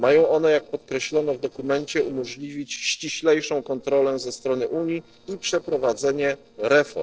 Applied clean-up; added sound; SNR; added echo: neural separator model SepFormer DNS4.